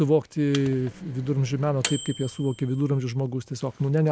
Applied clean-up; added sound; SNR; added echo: none; Microwave oven; 14 dB; none.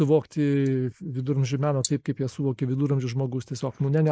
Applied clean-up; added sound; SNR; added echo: neural mask model Resemble Enhance denoiser.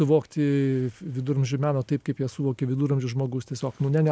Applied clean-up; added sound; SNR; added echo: none; none; none; none.